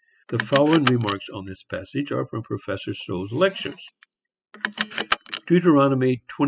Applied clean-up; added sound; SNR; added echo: classical method spectral subtraction.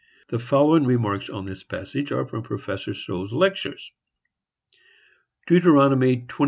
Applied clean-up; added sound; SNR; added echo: none; none; none; none.